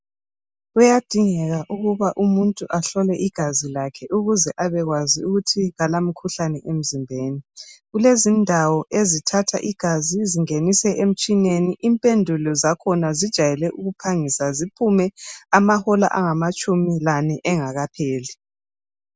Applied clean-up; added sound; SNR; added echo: none; none; none; none.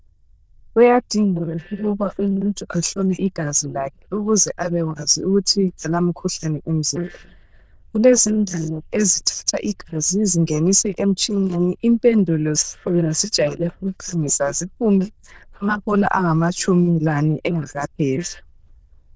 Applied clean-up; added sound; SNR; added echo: neural diffusion model UNIVERSE++.